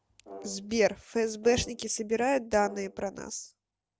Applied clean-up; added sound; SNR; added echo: none; Brass instrument; 20 dB; none.